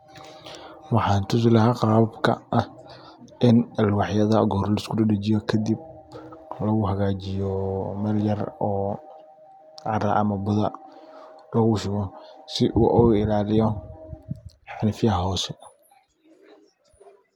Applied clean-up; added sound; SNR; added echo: none; none; none; none.